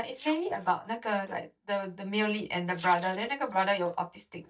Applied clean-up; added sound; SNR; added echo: neural mask model DeepFilterNet 3.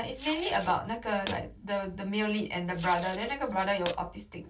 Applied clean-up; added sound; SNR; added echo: none; Packing tape, duct tape; 7 dB; reverberation time 0.2 s.